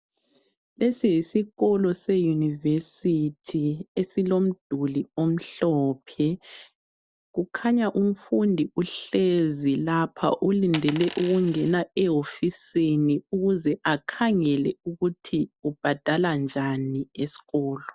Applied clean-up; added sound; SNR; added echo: none; Coin (dropping); 13 dB; none.